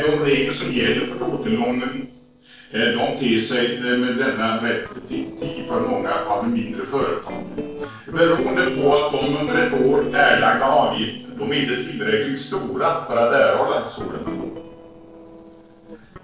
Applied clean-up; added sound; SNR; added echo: neural separator model SepFormer DNS4.